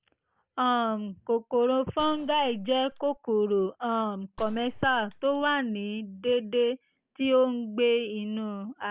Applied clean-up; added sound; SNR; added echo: none; Gunshot, gunfire; 16 dB; none.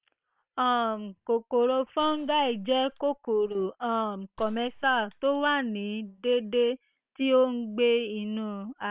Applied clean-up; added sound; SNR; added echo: neural separator model SepFormer WHAM!.